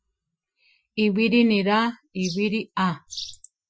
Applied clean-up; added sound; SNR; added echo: classical method Wiener filter.